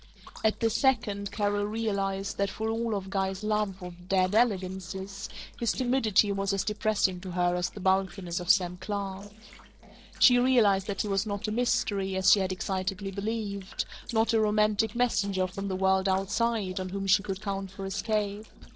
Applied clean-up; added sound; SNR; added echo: neural separator model SepFormer DNS4.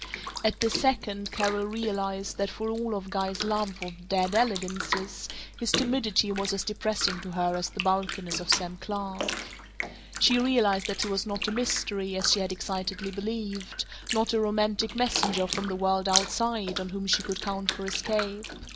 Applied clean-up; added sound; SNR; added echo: none; Bathtub (filling or washing); 7 dB; none.